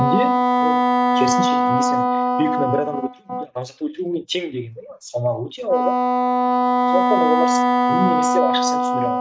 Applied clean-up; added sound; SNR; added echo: neural mask model RNNoise.